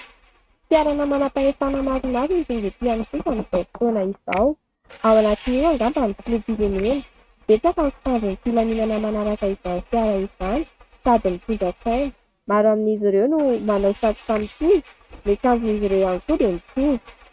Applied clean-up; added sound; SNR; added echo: neural mask model RNNoise.